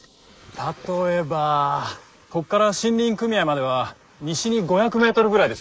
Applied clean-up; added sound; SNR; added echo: neural mask model Resemble Enhance denoiser.